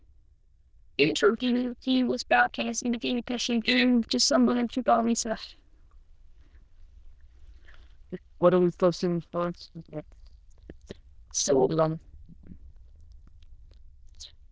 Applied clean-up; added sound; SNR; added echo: neural diffusion model UNIVERSE++.